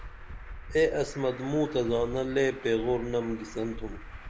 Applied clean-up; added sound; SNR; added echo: none; Traffic noise, roadway noise; 12 dB; none.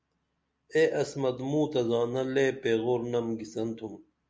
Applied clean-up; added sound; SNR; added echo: none; none; none; none.